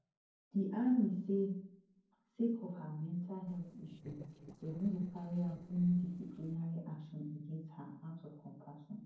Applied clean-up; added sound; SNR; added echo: neural separator model SepFormer DNS4.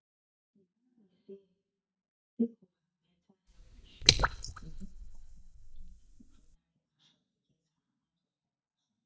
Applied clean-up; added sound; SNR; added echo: neural mask model DeepFilterNet 3.